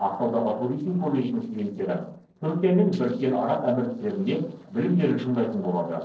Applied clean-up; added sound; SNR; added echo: neural separator model SepFormer DNS4.